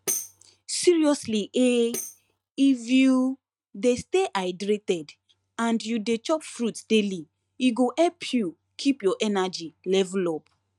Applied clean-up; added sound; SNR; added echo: neural mask model RNNoise.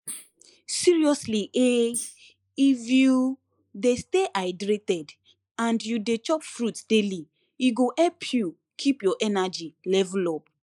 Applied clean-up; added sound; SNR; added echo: neural mask model Resemble Enhance denoiser.